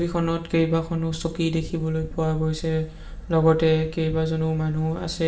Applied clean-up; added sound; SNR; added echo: none; none; none; reverberation time 1.6 s.